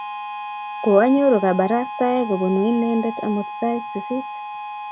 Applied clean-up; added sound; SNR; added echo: none; Harmonica; 10 dB; none.